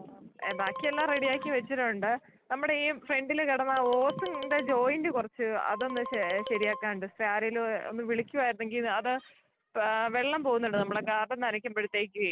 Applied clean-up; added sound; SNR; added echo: none; Marimba, xylophone; 10 dB; none.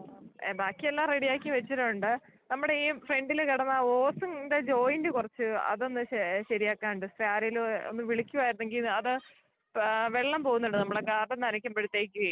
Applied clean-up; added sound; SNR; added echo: none; none; none; none.